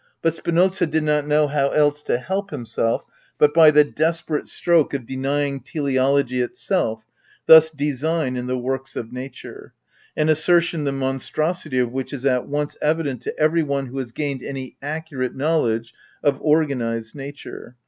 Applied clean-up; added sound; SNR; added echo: none; none; none; none.